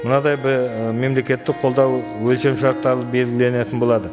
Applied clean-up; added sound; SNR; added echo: none; Harp; 13 dB; none.